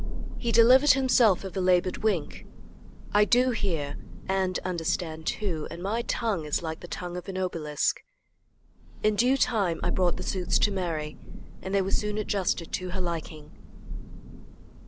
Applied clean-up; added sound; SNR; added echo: none; Thunder; 6 dB; none.